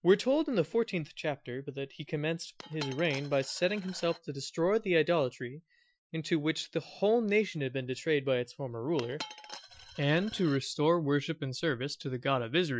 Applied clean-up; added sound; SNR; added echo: classical method Wiener filter.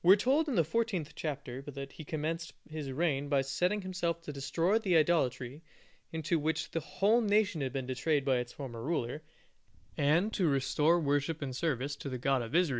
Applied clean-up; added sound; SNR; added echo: none; none; none; none.